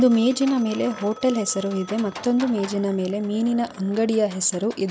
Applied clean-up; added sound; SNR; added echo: none; Telephone + Livestock, farm animals, working animals; 18 dB; none.